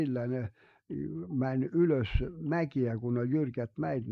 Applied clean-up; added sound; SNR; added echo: neural mask model Resemble Enhance denoiser.